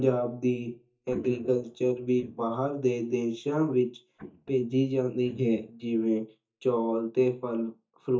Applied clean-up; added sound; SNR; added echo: neural mask model DeepFilterNet 3.